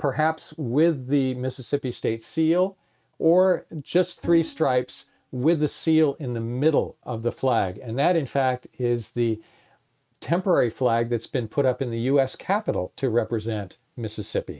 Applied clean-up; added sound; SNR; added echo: neural mask model RNNoise.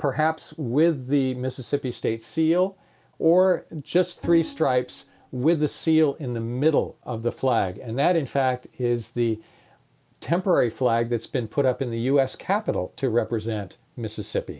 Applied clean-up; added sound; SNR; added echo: none; Bowed string instrument; 17 dB; none.